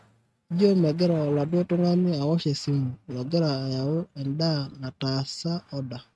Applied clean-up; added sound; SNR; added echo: neural mask model RNNoise.